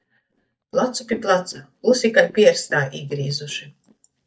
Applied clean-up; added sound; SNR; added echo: neural mask model DeepFilterNet 3.